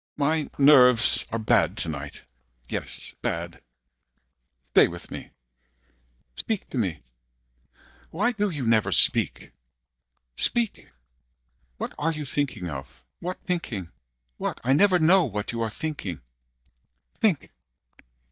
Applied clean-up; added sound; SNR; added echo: neural mask model DeepFilterNet 3.